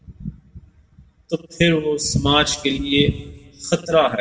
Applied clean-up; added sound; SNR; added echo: none; none; none; reverberation time 1.1 s.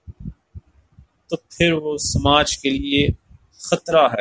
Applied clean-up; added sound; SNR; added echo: none; none; none; none.